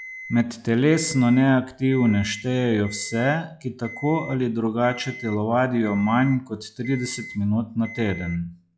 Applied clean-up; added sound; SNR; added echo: classical method log-MMSE.